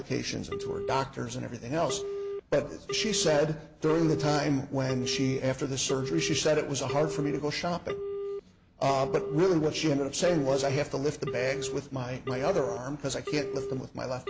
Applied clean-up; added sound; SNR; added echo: none; Telephone; 8 dB; none.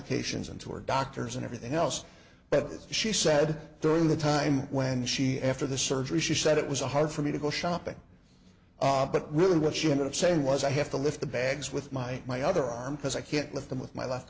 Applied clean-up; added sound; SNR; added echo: none; none; none; none.